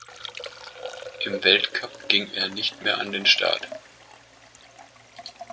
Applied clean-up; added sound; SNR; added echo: none; Liquid; 14 dB; none.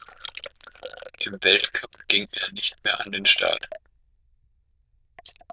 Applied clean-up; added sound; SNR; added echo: neural diffusion model UNIVERSE++.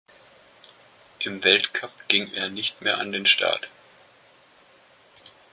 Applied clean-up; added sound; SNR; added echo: none; none; none; none.